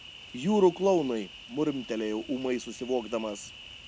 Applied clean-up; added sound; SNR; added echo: none; Cricket; 18 dB; none.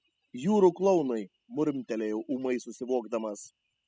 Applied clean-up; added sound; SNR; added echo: classical method spectral subtraction.